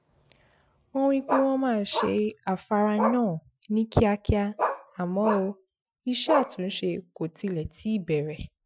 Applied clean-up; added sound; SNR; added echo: classical method Wiener filter.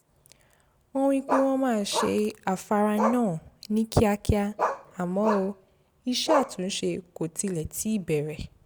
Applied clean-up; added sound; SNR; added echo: none; Bark; 6 dB; none.